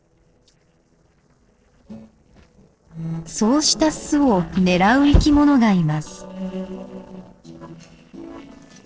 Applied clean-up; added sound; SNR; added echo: neural separator model SepFormer DNS4.